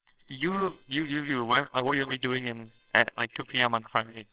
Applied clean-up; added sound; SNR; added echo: neural separator model SepFormer WHAMR!.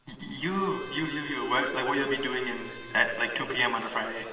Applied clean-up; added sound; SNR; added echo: none; Trumpet; 16 dB; reverberation time 2.5 s.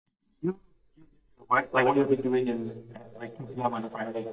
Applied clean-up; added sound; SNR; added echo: neural mask model DeepFilterNet 3.